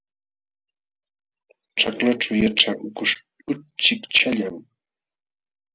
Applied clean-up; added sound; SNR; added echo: none; none; none; none.